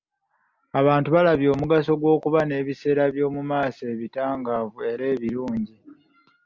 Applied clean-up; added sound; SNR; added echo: none; none; none; none.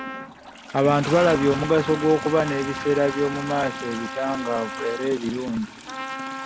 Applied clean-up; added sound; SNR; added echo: none; Toilet flush + Trumpet; 9 dB; none.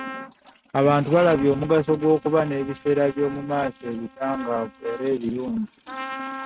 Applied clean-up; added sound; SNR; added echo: neural mask model RNNoise.